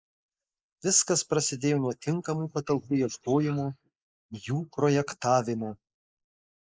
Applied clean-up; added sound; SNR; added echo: neural mask model Resemble Enhance denoiser.